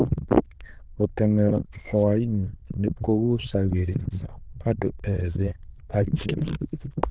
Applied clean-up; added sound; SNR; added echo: neural diffusion model UNIVERSE++.